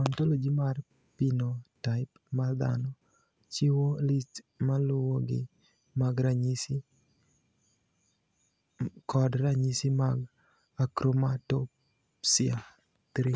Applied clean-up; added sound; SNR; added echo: none; none; none; none.